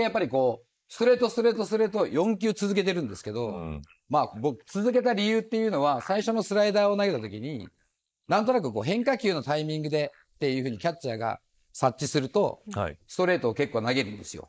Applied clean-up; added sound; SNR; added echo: neural mask model Resemble Enhance denoiser.